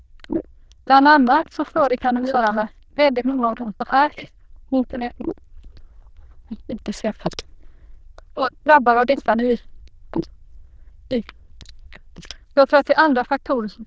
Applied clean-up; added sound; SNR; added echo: neural diffusion model UNIVERSE++.